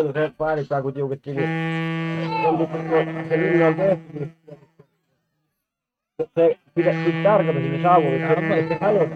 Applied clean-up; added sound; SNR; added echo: neural mask model RNNoise.